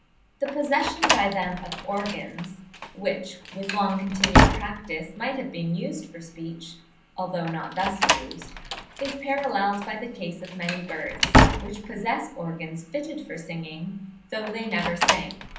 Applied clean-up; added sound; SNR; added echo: none; Slam; -3 dB; reverberation time 0.6 s.